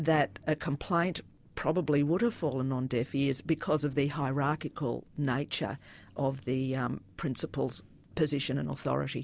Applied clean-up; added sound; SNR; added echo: none; none; none; none.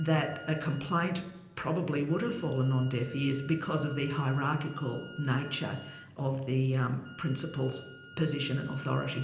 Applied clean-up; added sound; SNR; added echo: none; Wind instrument, woodwind instrument; 19 dB; reverberation time 0.8 s.